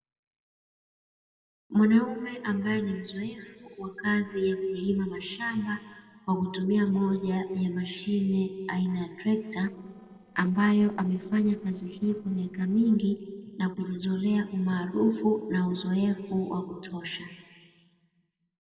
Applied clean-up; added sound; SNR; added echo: neural separator model SepFormer DNS4.